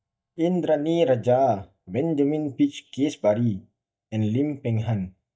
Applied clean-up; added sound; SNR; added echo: neural mask model DeepFilterNet 3.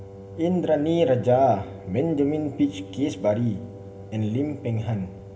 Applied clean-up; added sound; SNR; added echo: none; Wind instrument, woodwind instrument; 19 dB; reverberation time 1.5 s.